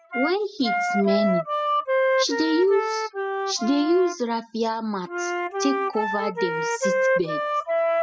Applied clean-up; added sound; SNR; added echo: classical method spectral subtraction.